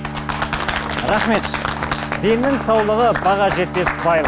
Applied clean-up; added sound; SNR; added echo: none; Bowed string instrument; 10 dB; none.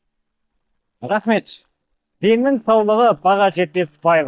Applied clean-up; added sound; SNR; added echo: neural mask model DeepFilterNet 3.